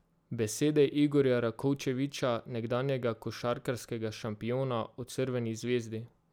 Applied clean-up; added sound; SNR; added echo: none; none; none; none.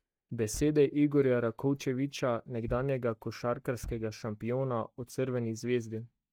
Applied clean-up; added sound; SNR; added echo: neural mask model DeepFilterNet 3.